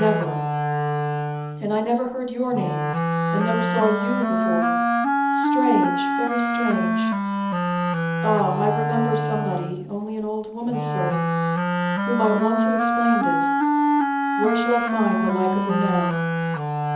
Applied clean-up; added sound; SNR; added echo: none; Wind instrument, woodwind instrument; -4 dB; reverberation time 0.7 s.